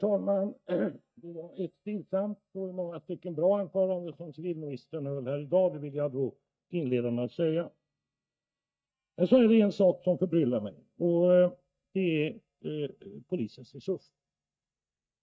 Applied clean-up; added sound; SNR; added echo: neural mask model DeepFilterNet 3.